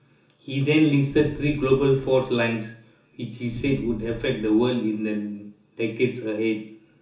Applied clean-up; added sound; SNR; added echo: none; Boom; 16 dB; reverberation time 0.7 s.